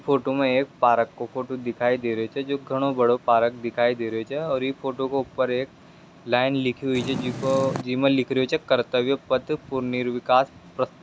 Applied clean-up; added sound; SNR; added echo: none; Purr; 7 dB; none.